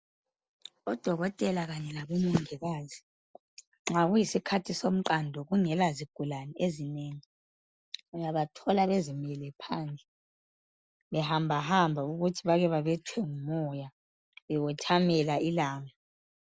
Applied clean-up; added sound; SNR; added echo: none; none; none; none.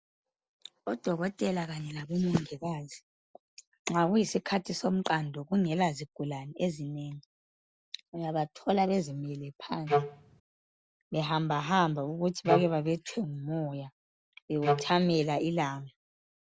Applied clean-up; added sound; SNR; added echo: none; Wind instrument, woodwind instrument; -1 dB; none.